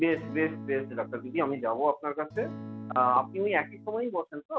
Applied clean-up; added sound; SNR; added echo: none; Acoustic guitar / Strum; 13 dB; none.